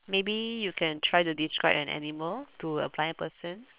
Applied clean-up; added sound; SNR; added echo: neural separator model SepFormer WHAM!.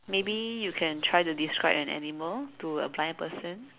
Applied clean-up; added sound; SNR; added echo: none; none; none; none.